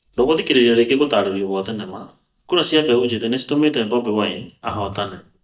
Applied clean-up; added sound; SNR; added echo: neural mask model DeepFilterNet 3.